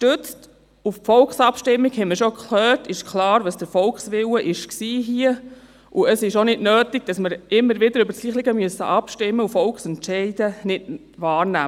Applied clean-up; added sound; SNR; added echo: none; none; none; none.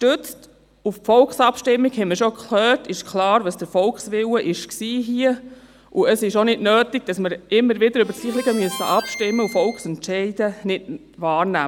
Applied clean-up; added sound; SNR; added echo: none; Harmonica; 14 dB; none.